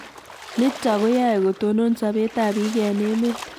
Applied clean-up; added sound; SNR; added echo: none; Splash, splatter; 16 dB; none.